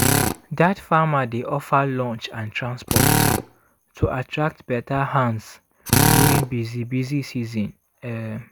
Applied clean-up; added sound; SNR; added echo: none; Drill; 0 dB; none.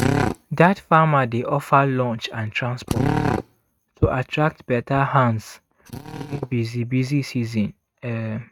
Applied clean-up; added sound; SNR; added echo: neural mask model RNNoise.